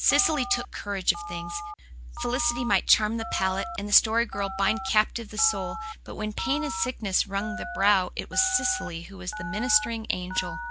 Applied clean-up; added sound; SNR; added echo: none; Telephone; 10 dB; none.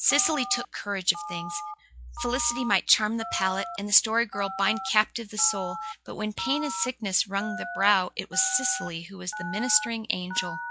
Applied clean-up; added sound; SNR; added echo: classical method log-MMSE.